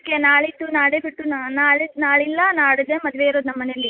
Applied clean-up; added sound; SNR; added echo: none; none; none; none.